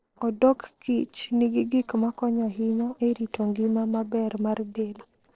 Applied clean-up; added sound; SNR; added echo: neural separator model SepFormer DNS4.